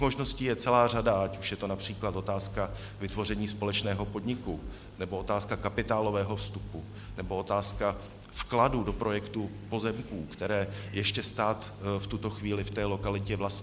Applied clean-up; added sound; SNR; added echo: none; none; none; none.